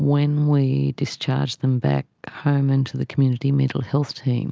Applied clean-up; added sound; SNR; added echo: none; none; none; none.